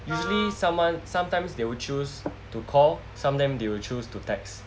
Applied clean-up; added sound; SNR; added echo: none; Wind instrument, woodwind instrument; 7 dB; none.